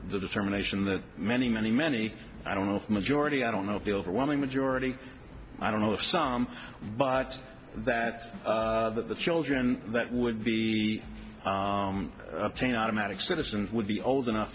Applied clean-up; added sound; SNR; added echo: none; Drum kit; 20 dB; none.